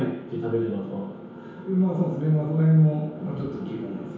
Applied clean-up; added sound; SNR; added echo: none; none; none; reverberation time 1.0 s.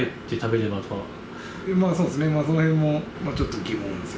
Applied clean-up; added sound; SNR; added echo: none; none; none; none.